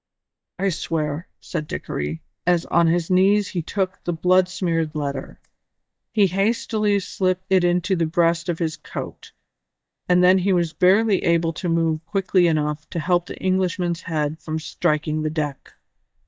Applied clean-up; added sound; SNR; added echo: neural mask model DeepFilterNet 3.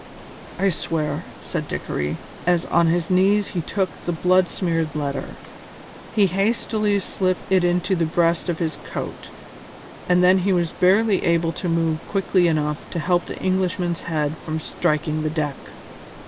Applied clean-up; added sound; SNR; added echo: none; Stream; 17 dB; none.